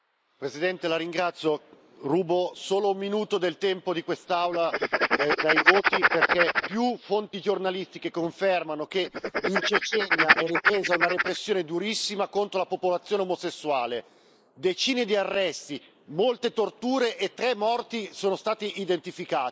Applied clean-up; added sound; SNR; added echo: neural mask model Resemble Enhance denoiser.